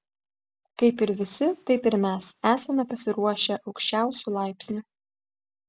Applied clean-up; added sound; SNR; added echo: none; none; none; none.